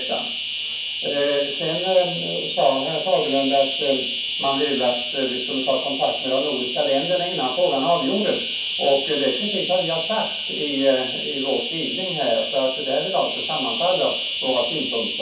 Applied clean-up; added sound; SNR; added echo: none; Insect; 4 dB; reverberation time 0.6 s.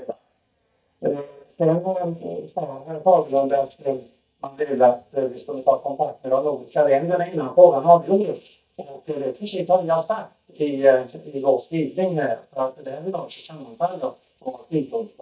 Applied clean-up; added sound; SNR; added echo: neural mask model DeepFilterNet 3.